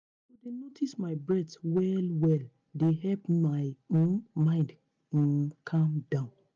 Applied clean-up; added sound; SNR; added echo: none; none; none; none.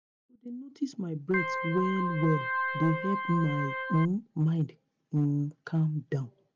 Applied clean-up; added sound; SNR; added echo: none; Organ; 2 dB; none.